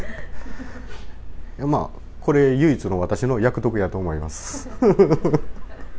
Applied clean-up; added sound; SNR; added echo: none; none; none; none.